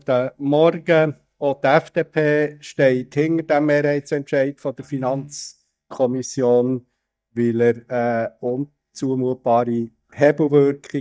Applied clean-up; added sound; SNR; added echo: neural mask model DeepFilterNet 3.